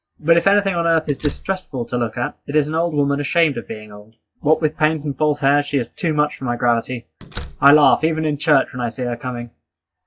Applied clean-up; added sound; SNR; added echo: classical method log-MMSE.